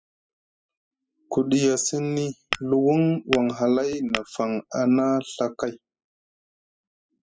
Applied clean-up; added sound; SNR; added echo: classical method spectral subtraction.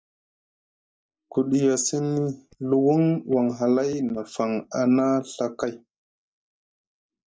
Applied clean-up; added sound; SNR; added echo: neural mask model DeepFilterNet 3.